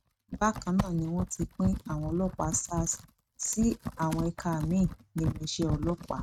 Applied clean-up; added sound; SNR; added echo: neural mask model RNNoise.